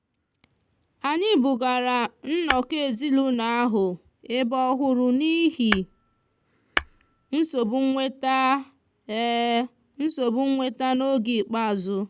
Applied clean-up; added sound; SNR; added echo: none; Tap / Hammer; 9 dB; none.